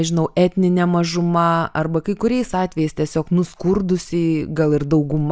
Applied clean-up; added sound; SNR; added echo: none; none; none; none.